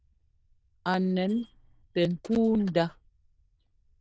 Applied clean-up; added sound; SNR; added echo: neural diffusion model UNIVERSE++.